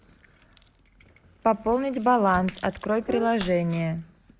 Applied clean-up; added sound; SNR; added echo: none; Slam + Clapping; 18 dB; none.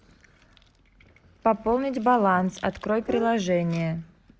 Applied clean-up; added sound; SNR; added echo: none; none; none; none.